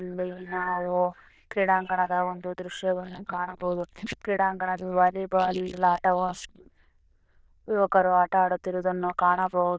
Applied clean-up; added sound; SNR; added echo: neural diffusion model UNIVERSE++.